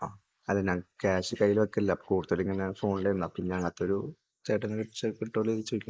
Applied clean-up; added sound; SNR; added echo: neural mask model Resemble Enhance denoiser.